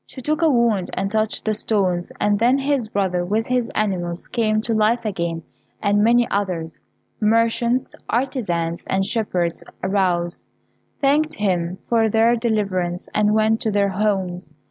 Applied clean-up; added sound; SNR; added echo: none; none; none; none.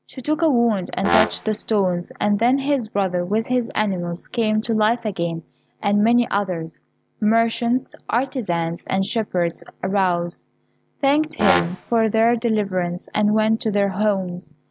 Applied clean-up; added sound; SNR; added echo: none; Brass instrument; 4 dB; none.